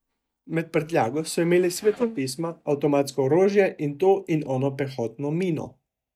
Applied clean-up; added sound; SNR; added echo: neural mask model DeepFilterNet 3.